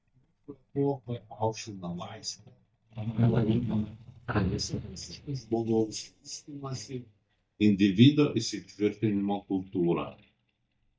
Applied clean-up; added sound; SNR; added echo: neural mask model DeepFilterNet 3.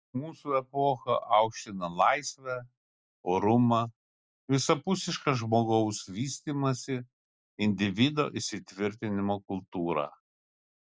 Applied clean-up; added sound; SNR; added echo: none; none; none; none.